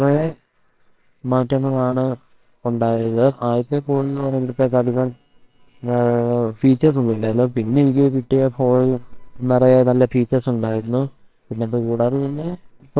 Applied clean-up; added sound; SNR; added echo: neural separator model SepFormer WHAMR!.